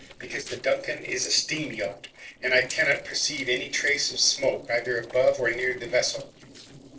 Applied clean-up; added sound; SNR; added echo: neural separator model SepFormer DNS4.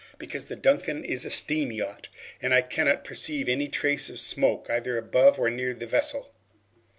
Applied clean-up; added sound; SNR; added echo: none; none; none; none.